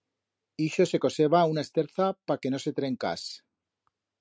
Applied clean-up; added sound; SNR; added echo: none; none; none; none.